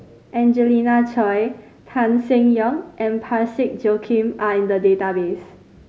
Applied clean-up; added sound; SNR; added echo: none; none; none; none.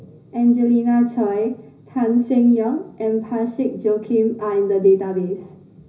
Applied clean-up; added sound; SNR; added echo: none; none; none; reverberation time 0.5 s.